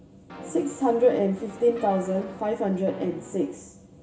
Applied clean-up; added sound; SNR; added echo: none; Brass instrument; 17 dB; reverberation time 0.7 s.